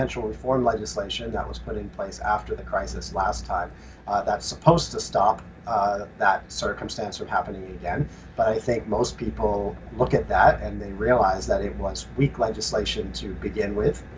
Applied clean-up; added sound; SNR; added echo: none; none; none; none.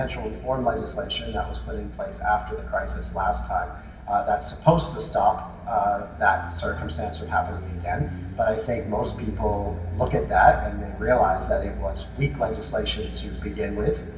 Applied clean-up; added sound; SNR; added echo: none; Motorcycle; 14 dB; reverberation time 1.4 s.